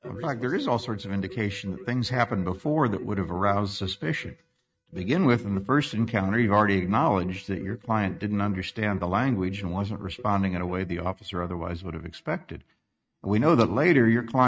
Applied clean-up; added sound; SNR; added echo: neural mask model RNNoise.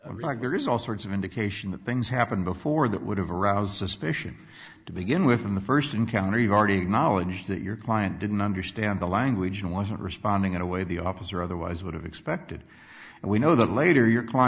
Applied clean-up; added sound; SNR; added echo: none; none; none; none.